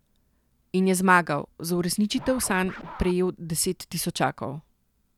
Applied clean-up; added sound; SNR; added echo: none; Scratching (performance technique); 17 dB; none.